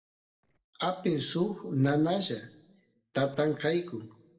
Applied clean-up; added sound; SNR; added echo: neural separator model SepFormer DNS4.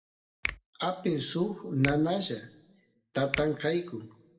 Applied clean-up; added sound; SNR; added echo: none; Finger snapping; 10 dB; reverberation time 0.5 s.